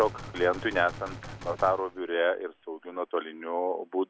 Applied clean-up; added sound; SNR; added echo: none; Gunshot, gunfire; 15 dB; none.